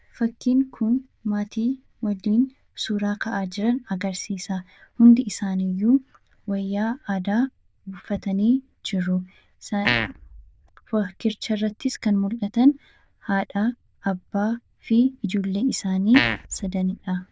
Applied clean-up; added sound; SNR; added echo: neural diffusion model UNIVERSE++.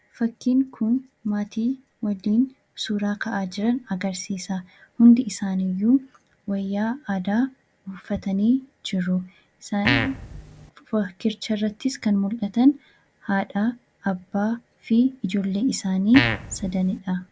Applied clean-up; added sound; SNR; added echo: none; Fart; 3 dB; none.